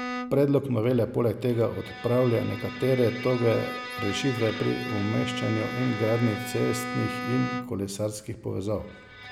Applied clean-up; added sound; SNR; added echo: none; Bowed string instrument; 9 dB; none.